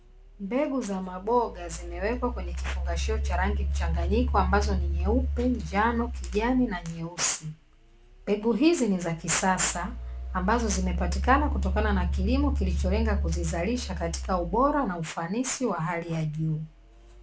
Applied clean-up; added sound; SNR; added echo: none; Engine; 3 dB; none.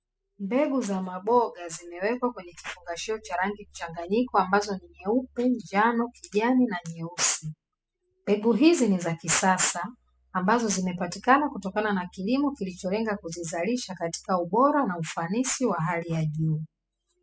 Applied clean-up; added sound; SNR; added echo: classical method spectral subtraction.